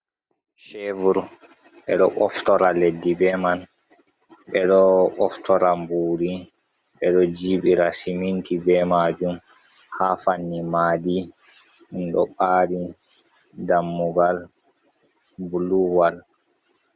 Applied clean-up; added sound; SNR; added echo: none; none; none; none.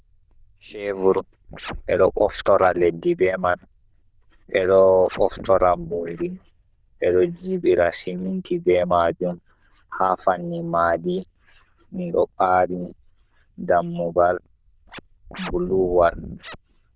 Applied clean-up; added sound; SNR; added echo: neural diffusion model UNIVERSE++.